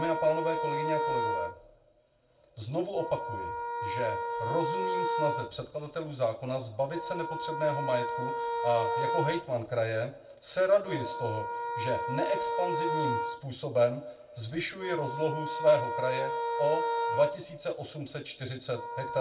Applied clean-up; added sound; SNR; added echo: none; Wind instrument, woodwind instrument; 2 dB; reverberation time 0.2 s.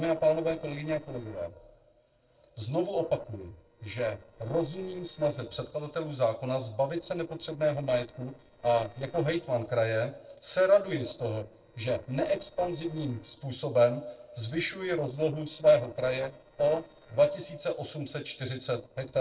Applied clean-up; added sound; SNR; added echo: neural separator model SepFormer DNS4.